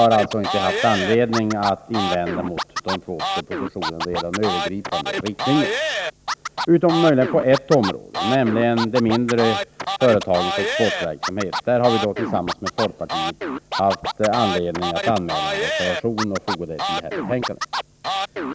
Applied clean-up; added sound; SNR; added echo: none; Scratching (performance technique); 4 dB; none.